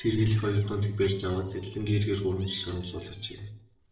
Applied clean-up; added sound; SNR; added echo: neural separator model SepFormer DNS4.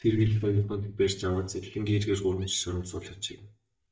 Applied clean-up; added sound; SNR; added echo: neural mask model DeepFilterNet 3.